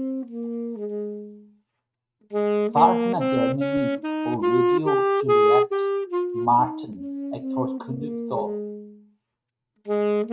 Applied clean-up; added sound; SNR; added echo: neural mask model RNNoise.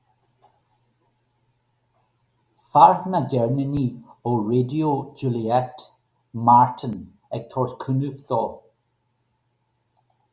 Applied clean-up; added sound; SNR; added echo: none; none; none; none.